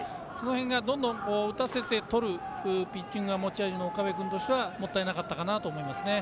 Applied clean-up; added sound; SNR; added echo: none; none; none; none.